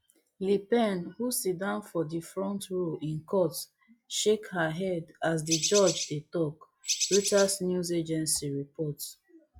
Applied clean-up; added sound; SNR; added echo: classical method log-MMSE.